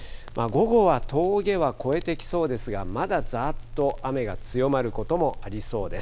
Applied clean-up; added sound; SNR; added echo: none; Crackle; 9 dB; none.